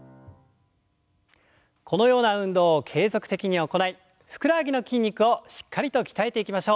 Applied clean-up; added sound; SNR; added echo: none; none; none; none.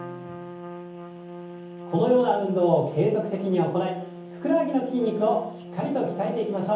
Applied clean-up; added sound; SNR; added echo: none; Trumpet; 13 dB; reverberation time 0.7 s.